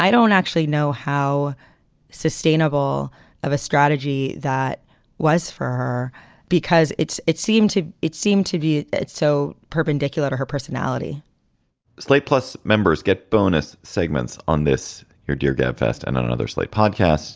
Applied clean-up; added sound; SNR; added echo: none; none; none; none.